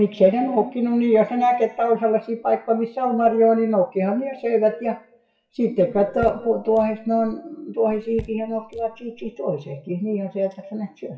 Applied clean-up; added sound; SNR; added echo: classical method WPE with log-MMSE.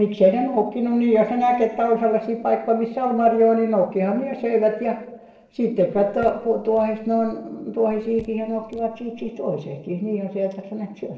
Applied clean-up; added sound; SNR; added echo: neural separator model SepFormer DNS4.